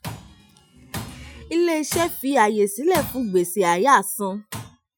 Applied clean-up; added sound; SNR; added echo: classical method Wiener filter.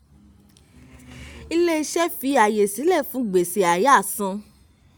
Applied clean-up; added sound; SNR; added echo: none; none; none; none.